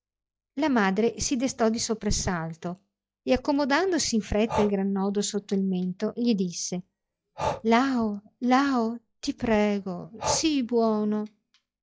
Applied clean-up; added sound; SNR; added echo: classical method log-MMSE.